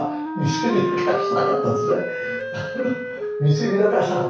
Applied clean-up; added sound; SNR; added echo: none; Wind instrument, woodwind instrument; 2 dB; reverberation time 0.6 s.